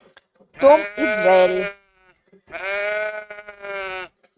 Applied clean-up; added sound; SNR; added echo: neural mask model RNNoise.